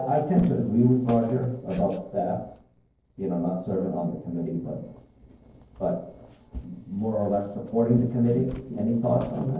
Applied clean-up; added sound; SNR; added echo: neural separator model SepFormer DNS4.